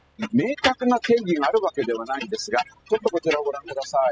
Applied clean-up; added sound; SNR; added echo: classical method spectral subtraction.